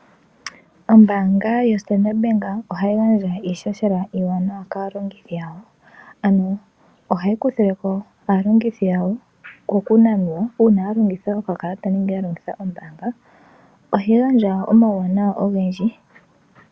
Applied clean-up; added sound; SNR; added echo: none; none; none; none.